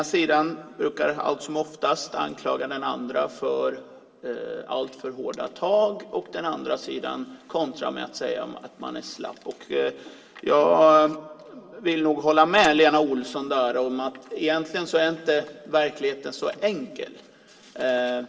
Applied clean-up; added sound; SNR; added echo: none; none; none; reverberation time 2.2 s.